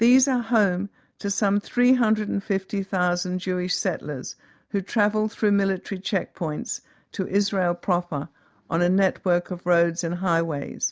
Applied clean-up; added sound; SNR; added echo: none; none; none; none.